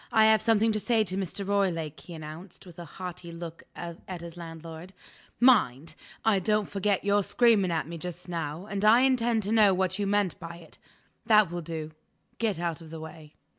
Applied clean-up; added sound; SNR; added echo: none; none; none; none.